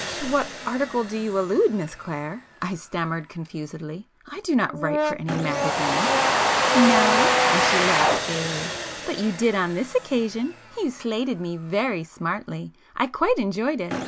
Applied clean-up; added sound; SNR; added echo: none; Domestic sounds, home sounds + Brass instrument; 1 dB; none.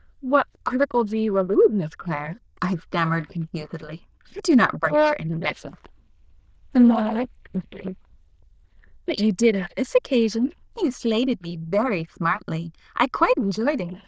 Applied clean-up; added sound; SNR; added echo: neural diffusion model UNIVERSE++.